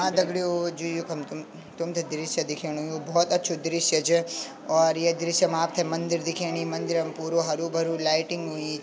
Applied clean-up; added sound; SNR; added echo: none; none; none; none.